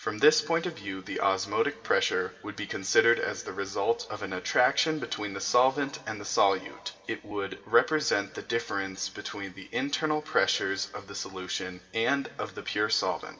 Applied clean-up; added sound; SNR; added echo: none; none; none; reverberation time 1.4 s.